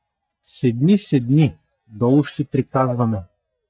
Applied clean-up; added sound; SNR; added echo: neural mask model DeepFilterNet 3.